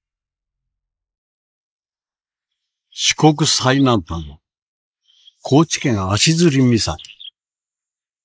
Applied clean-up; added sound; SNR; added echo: neural mask model Resemble Enhance denoiser.